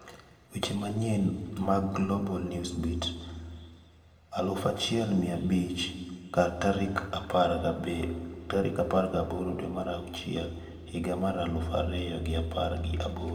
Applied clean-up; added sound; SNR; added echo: none; none; none; reverberation time 1.7 s.